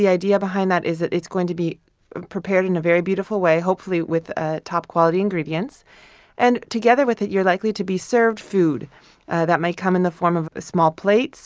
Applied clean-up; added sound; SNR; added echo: none; none; none; none.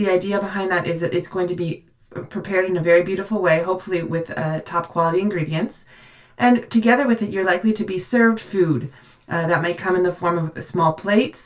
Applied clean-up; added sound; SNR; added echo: none; none; none; reverberation time 0.2 s.